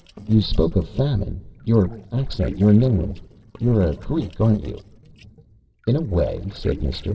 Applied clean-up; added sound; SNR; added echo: neural separator model SepFormer DNS4.